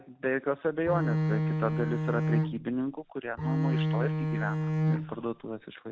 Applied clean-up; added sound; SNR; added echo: none; Bowed string instrument; -4 dB; none.